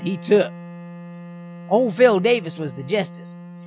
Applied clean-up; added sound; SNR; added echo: none; Wind instrument, woodwind instrument; 15 dB; none.